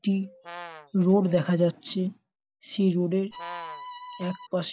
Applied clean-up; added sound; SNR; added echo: none; Brass instrument + Bowed string instrument; 13 dB; none.